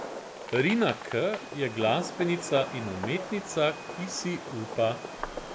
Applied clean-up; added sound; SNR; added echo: none; Fireworks; 9 dB; none.